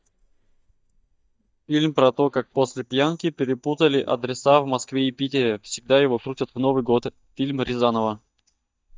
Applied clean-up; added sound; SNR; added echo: neural mask model DeepFilterNet 3.